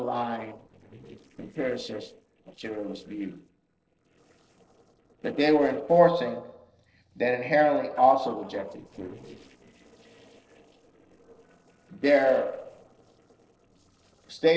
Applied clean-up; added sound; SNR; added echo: neural separator model SepFormer DNS4.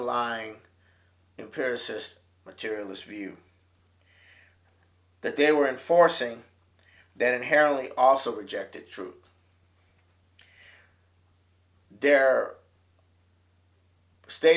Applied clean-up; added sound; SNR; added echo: none; none; none; none.